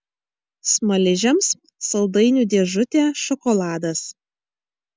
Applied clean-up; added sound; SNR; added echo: none; none; none; none.